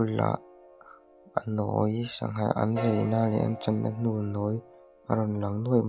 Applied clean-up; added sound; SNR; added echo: none; Piano; 16 dB; none.